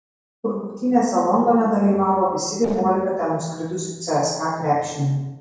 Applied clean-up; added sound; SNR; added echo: neural separator model SepFormer DNS4.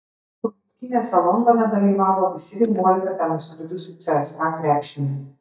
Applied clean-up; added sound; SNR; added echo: neural mask model DeepFilterNet 3.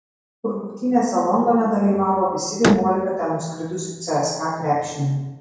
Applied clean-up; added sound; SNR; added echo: none; Slam; 8 dB; reverberation time 1.0 s.